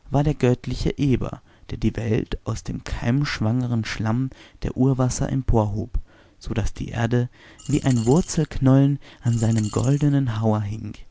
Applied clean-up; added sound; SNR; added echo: none; Coin (dropping); 18 dB; none.